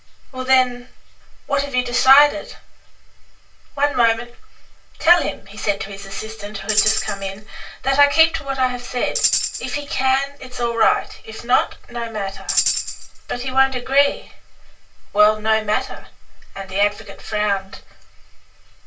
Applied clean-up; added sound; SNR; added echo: none; Tambourine; 4 dB; reverberation time 0.2 s.